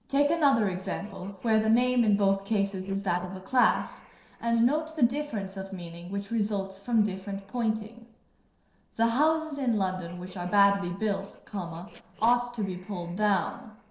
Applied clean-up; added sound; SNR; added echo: neural separator model SepFormer DNS4.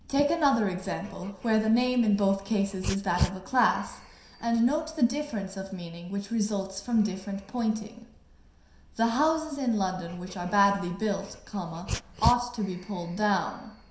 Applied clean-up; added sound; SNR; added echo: none; Dog; 12 dB; reverberation time 0.7 s.